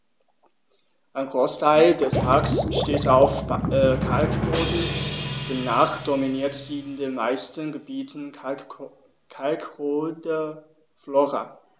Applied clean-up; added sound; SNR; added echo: none; Water / Liquid + Drum; 5 dB; none.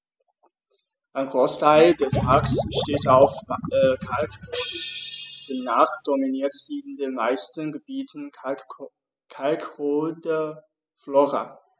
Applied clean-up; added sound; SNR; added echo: classical method spectral subtraction.